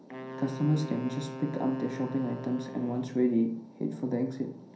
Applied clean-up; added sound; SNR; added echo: none; Wind instrument, woodwind instrument; 12 dB; reverberation time 0.6 s.